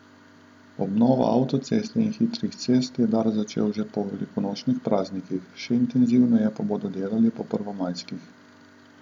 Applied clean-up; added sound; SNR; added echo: none; none; none; none.